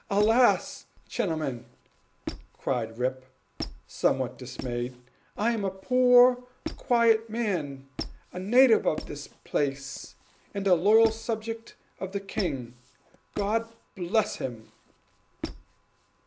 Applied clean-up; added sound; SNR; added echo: none; Squeak; 15 dB; none.